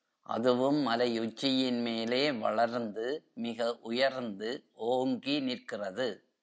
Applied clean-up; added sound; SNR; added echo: none; none; none; none.